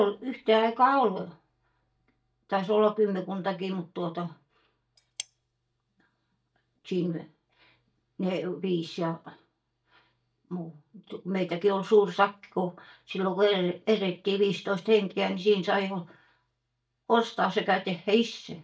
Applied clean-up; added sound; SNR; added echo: neural mask model DeepFilterNet 3.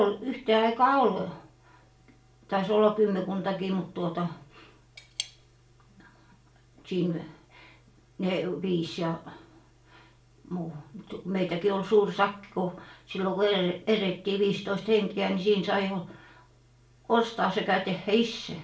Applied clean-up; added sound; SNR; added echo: none; Cutlery, silverware / Tap; 14 dB; reverberation time 0.3 s.